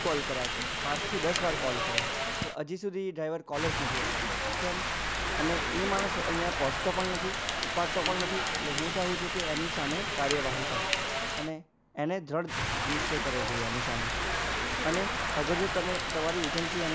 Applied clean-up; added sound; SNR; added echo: none; Rain; -2 dB; none.